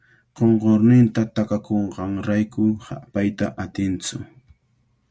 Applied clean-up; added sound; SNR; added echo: none; none; none; none.